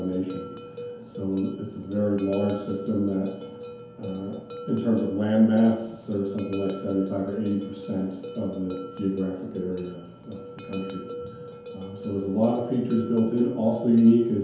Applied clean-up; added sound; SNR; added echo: none; Bell; 14 dB; reverberation time 0.9 s.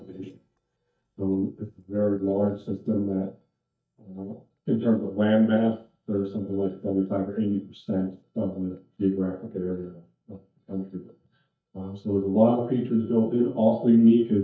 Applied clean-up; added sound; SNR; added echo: neural mask model DeepFilterNet 3.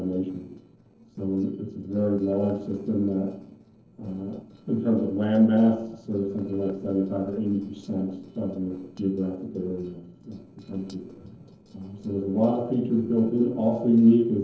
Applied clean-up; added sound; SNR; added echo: neural separator model SepFormer DNS4.